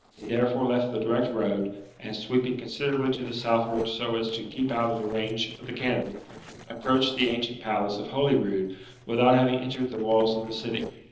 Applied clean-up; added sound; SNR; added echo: neural separator model SepFormer DNS4.